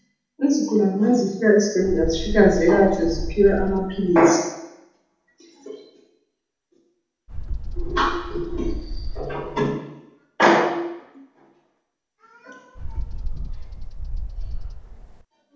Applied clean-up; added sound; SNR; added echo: none; Bird; 9 dB; reverberation time 0.8 s.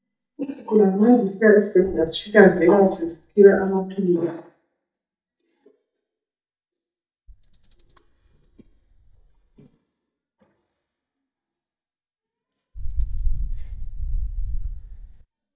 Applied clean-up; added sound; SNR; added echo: neural mask model DeepFilterNet 3.